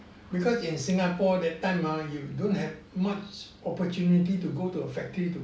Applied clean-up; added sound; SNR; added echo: none; none; none; none.